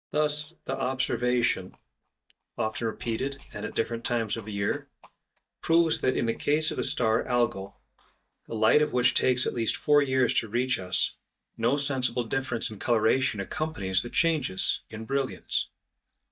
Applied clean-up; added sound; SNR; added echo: neural mask model DeepFilterNet 3.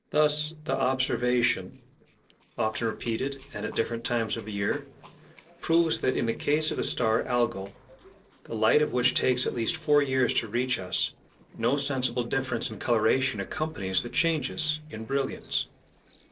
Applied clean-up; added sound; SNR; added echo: neural separator model SepFormer DNS4.